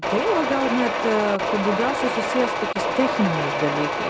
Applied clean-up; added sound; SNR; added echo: none; Mechanisms; 0 dB; none.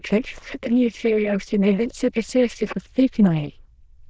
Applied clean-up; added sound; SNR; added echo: neural diffusion model UNIVERSE++.